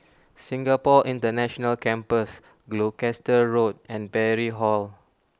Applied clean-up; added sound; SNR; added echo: none; none; none; none.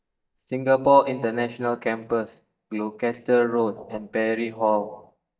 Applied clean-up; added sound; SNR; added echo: neural mask model DeepFilterNet 3.